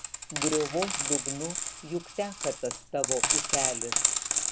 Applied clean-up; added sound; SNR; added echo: none; Coin (dropping); -4 dB; none.